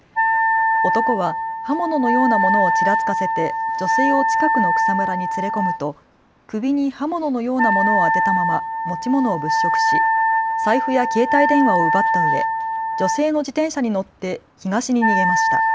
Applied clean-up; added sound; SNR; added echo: none; Wind instrument, woodwind instrument; -3 dB; none.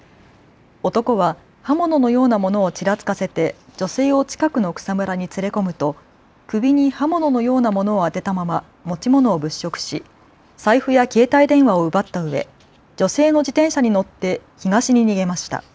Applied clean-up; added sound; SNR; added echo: none; none; none; none.